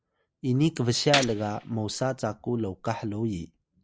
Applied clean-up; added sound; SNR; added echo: none; Gunshot, gunfire; 7 dB; none.